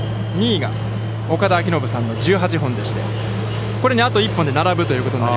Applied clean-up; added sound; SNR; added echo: none; Organ; 4 dB; none.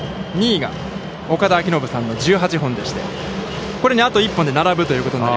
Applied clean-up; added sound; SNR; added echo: none; none; none; none.